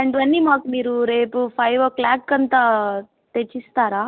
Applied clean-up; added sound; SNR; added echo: none; none; none; none.